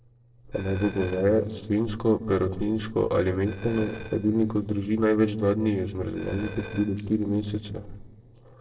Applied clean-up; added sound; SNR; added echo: neural separator model SepFormer DNS4.